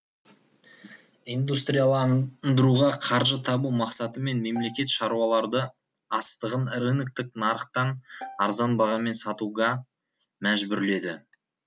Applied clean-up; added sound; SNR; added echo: none; Bowed string instrument; 19 dB; none.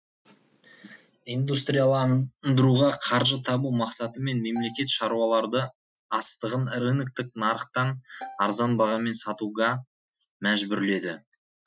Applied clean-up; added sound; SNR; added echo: classical method Wiener filter.